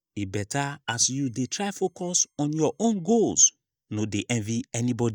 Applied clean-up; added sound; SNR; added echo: neural mask model DeepFilterNet 3.